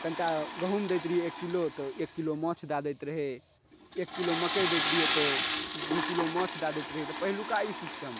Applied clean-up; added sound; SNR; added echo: none; Toilet flush / Water; 0 dB; none.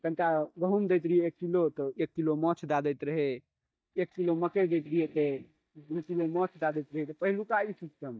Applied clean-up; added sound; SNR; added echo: neural mask model DeepFilterNet 3.